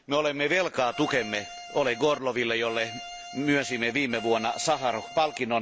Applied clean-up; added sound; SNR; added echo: none; Bowed string instrument; 13 dB; none.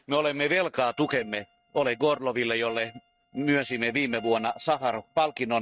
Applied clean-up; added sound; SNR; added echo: neural mask model RNNoise.